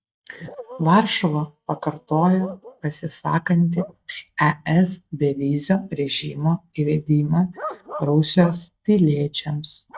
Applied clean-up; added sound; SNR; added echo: neural mask model DeepFilterNet 3.